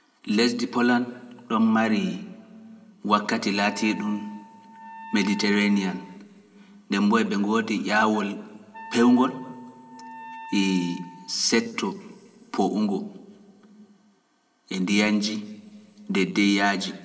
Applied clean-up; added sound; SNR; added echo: none; Wind instrument, woodwind instrument; 17 dB; reverberation time 0.9 s.